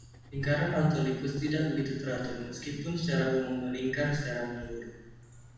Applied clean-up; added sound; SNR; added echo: none; Writing; 17 dB; reverberation time 1.1 s.